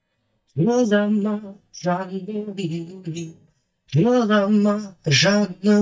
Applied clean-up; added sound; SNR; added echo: neural mask model DeepFilterNet 3.